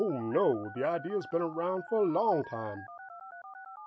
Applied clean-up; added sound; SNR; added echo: none; Telephone; 15 dB; none.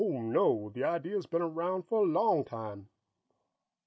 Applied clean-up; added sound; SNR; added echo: none; none; none; none.